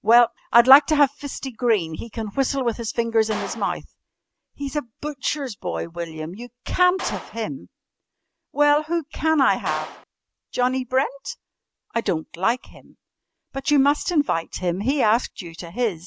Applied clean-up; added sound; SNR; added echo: none; Clapping; 15 dB; none.